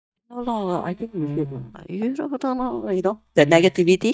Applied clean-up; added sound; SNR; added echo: neural mask model DeepFilterNet 3.